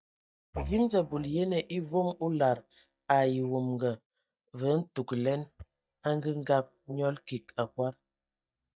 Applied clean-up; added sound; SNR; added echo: neural mask model DeepFilterNet 3.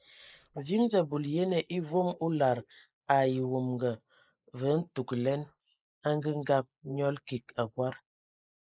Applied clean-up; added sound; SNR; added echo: neural mask model Resemble Enhance denoiser.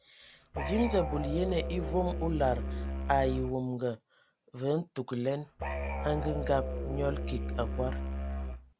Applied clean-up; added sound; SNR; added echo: none; Musical instrument; 2 dB; none.